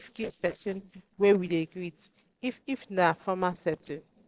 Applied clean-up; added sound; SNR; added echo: neural separator model SepFormer DNS4.